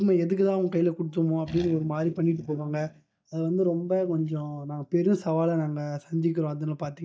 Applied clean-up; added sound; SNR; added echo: neural mask model DeepFilterNet 3.